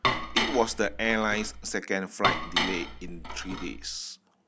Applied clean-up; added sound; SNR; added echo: none; Dishes, pots, and pans; 0 dB; none.